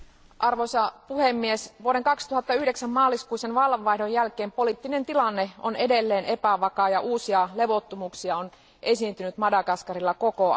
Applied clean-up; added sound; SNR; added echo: none; none; none; none.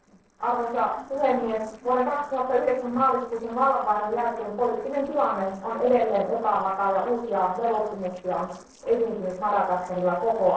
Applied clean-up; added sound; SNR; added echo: neural separator model SepFormer DNS4.